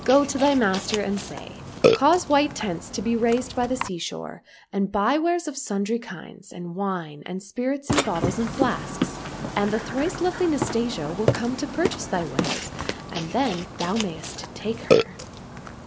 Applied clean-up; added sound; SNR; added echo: none; Burping, eructation; 3 dB; none.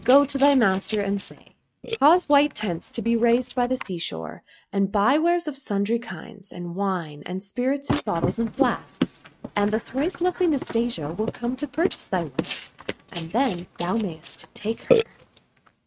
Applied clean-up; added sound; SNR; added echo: neural mask model RNNoise.